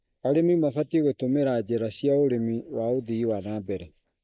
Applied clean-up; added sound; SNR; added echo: neural mask model Resemble Enhance denoiser.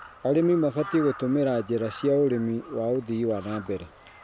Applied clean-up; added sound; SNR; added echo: none; Crow; 18 dB; none.